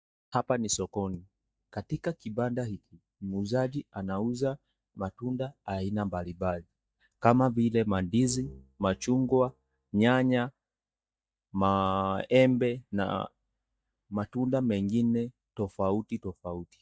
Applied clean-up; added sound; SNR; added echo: neural mask model DeepFilterNet 3.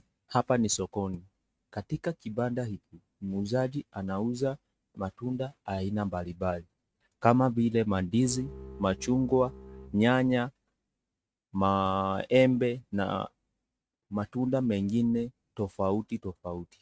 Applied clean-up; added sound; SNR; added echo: neural mask model RNNoise.